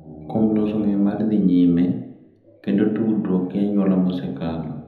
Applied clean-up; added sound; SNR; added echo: none; none; none; reverberation time 0.8 s.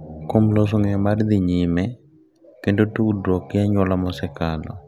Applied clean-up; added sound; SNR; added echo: none; none; none; none.